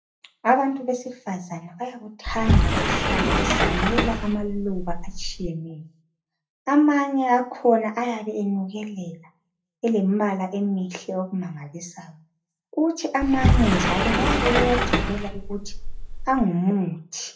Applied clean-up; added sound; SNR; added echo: none; Sliding door; -3 dB; reverberation time 0.3 s.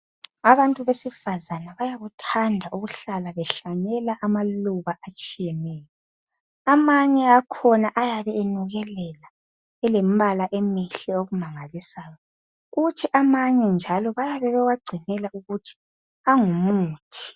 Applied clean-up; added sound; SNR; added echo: none; none; none; none.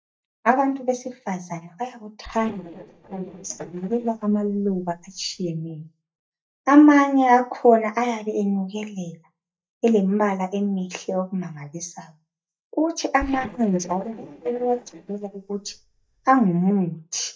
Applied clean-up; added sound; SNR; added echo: neural mask model DeepFilterNet 3.